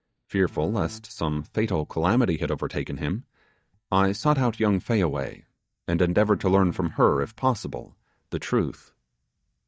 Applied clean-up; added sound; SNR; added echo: neural mask model DeepFilterNet 3.